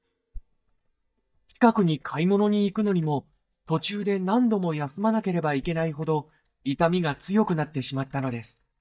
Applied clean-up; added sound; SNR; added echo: neural mask model DeepFilterNet 3.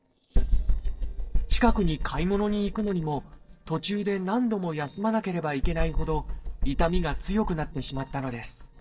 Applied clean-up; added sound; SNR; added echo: neural separator model SepFormer DNS4.